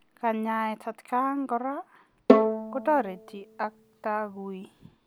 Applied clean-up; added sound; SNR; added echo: none; Bowed string instrument; -4 dB; none.